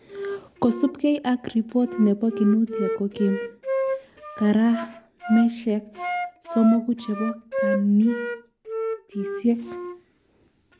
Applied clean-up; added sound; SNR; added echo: none; Wind instrument, woodwind instrument; 8 dB; none.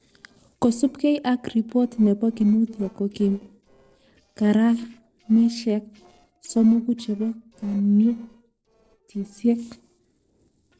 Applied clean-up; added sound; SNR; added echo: neural separator model SepFormer DNS4.